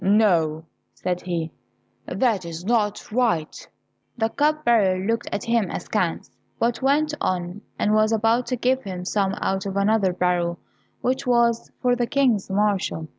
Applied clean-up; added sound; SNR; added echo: none; none; none; none.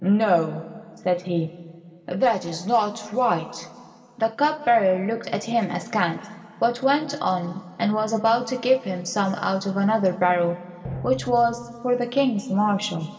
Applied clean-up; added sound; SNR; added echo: none; Drum; 11 dB; reverberation time 2.5 s.